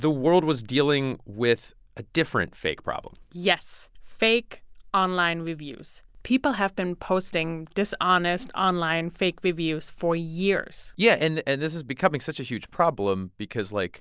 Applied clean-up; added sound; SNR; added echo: none; none; none; none.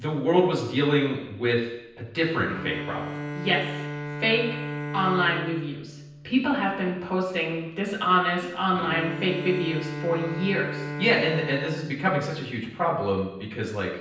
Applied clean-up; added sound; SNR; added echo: none; Bowed string instrument; 10 dB; reverberation time 0.9 s.